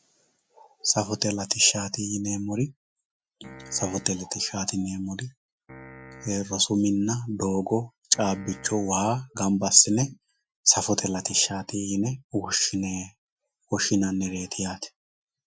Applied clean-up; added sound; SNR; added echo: classical method Wiener filter.